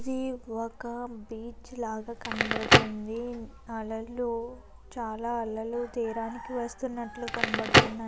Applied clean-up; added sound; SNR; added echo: none; Crackle; -3 dB; none.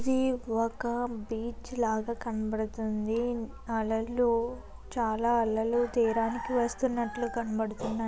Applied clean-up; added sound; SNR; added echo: none; none; none; none.